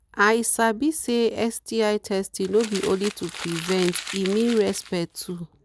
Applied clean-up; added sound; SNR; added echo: none; Crumpling, crinkling; 12 dB; none.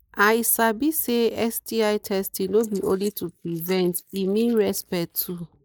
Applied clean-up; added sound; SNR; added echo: neural mask model Resemble Enhance denoiser.